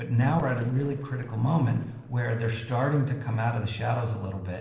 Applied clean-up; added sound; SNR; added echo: neural separator model SepFormer DNS4.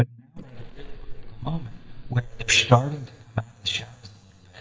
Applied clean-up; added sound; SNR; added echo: neural mask model DeepFilterNet 3.